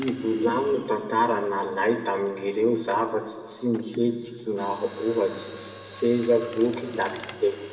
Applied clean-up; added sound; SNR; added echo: none; Mechanisms; 17 dB; reverberation time 1.5 s.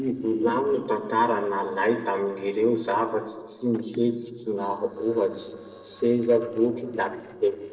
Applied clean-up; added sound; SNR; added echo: neural separator model SepFormer DNS4.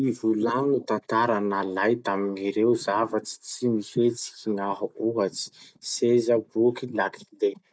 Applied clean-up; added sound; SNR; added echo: none; none; none; none.